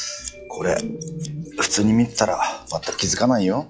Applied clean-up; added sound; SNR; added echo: classical method log-MMSE.